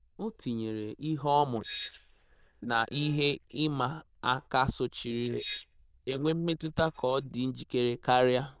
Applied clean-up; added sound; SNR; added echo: neural diffusion model UNIVERSE++.